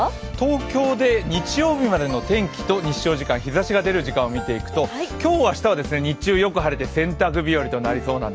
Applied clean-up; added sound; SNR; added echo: none; none; none; none.